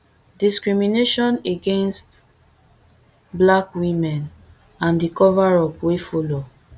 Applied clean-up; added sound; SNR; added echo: none; none; none; none.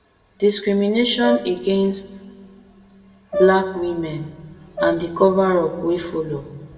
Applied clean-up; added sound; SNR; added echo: none; Brass instrument; 8 dB; reverberation time 1.2 s.